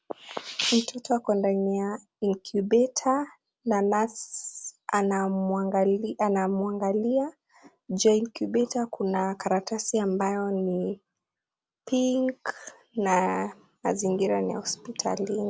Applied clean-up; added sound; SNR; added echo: none; none; none; none.